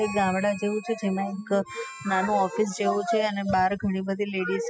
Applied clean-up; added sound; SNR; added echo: classical method spectral subtraction.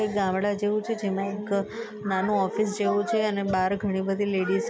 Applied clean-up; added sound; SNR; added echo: none; none; none; none.